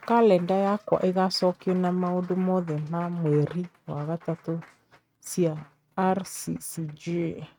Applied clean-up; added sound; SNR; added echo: neural mask model RNNoise.